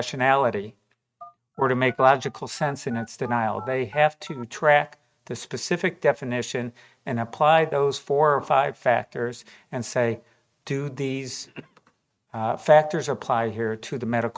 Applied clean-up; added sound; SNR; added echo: neural mask model RNNoise.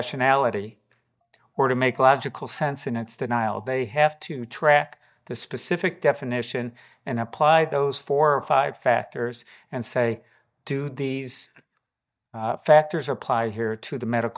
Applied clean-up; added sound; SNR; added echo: neural mask model DeepFilterNet 3.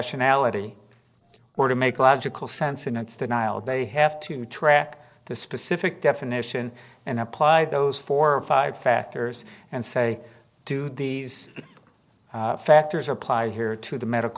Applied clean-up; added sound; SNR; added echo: neural separator model SepFormer DNS4.